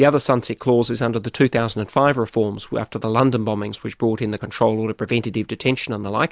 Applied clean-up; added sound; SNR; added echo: none; none; none; none.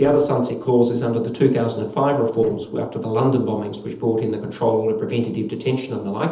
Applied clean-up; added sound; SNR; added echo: neural separator model SepFormer DNS4.